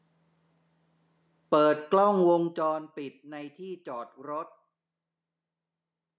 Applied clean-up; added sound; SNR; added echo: none; none; none; none.